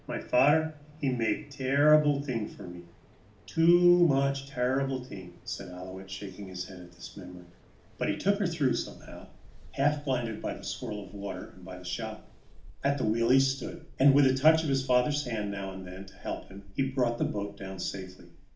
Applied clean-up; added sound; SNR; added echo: none; Mechanical fan; 19 dB; reverberation time 0.4 s.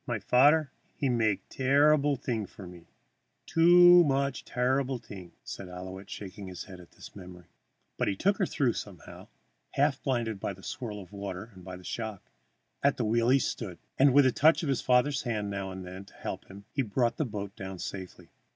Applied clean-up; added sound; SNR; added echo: none; none; none; none.